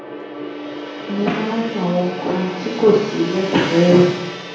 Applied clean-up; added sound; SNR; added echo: none; Gong; 10 dB; reverberation time 1.1 s.